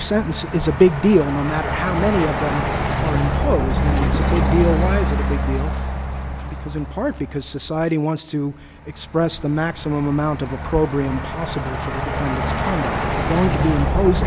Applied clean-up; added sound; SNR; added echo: none; Truck; 1 dB; none.